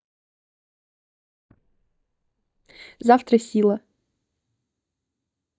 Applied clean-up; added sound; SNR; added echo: neural mask model DeepFilterNet 3.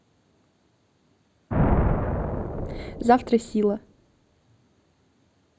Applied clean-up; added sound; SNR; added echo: none; Thunder; 0 dB; none.